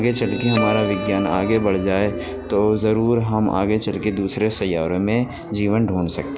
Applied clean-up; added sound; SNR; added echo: none; Guitar; 11 dB; none.